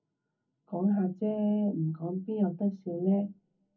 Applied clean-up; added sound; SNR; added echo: none; none; none; reverberation time 0.3 s.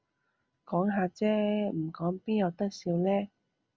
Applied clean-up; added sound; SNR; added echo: none; none; none; none.